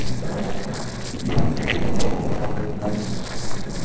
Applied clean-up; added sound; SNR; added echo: neural separator model SepFormer DNS4.